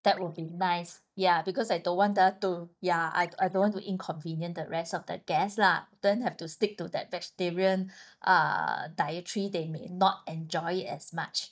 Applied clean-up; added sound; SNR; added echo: neural mask model DeepFilterNet 3.